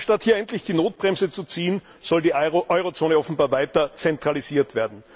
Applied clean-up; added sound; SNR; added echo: none; none; none; none.